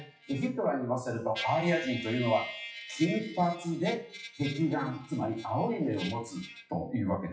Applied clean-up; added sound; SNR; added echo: classical method WPE with log-MMSE.